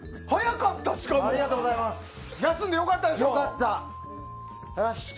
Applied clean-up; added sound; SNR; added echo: none; none; none; none.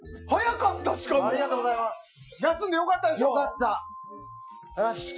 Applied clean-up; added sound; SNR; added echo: classical method Wiener filter.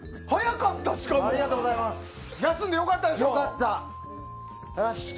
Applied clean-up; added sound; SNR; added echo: none; Bowed string instrument; 18 dB; none.